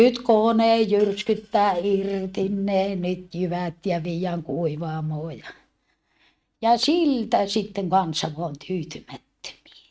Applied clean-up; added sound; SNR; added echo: neural mask model RNNoise.